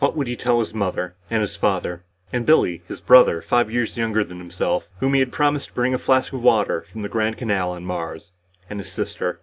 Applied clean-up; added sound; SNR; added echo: none; none; none; none.